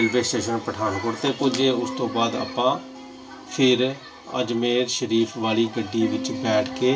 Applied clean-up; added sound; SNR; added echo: none; Bass guitar; 13 dB; reverberation time 0.2 s.